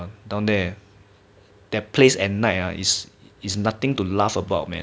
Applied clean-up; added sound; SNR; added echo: none; none; none; none.